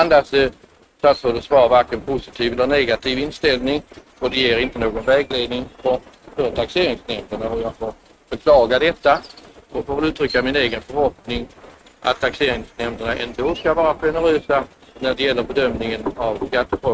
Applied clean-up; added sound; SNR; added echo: neural mask model RNNoise.